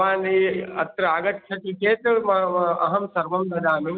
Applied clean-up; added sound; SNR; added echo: none; none; none; none.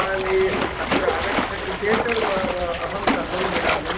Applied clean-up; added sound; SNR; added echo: none; Splash, splatter; -2 dB; reverberation time 0.3 s.